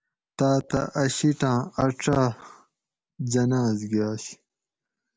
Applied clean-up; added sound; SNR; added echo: none; none; none; none.